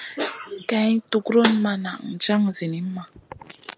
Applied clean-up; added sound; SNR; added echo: none; Snare drum; 3 dB; none.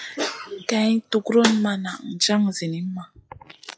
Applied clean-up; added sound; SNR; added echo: classical method log-MMSE.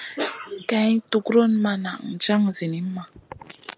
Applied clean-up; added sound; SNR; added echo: none; none; none; none.